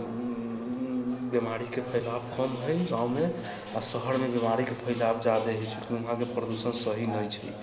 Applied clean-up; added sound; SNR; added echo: none; Subway, metro, underground; 19 dB; none.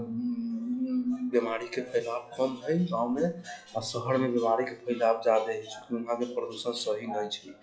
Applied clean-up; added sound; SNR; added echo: classical method log-MMSE.